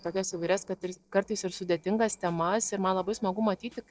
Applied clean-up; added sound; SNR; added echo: neural separator model SepFormer DNS4.